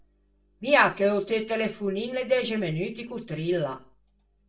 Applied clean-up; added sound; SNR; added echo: none; none; none; reverberation time 0.3 s.